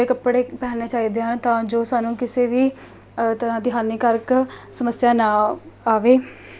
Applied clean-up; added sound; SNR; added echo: none; none; none; none.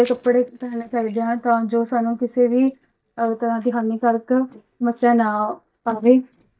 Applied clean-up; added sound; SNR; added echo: neural mask model DeepFilterNet 3.